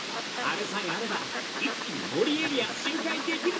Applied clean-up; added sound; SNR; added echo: none; Fowl; 2 dB; reverberation time 0.2 s.